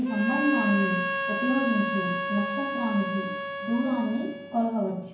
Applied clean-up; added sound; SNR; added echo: none; Harmonica; 4 dB; reverberation time 0.9 s.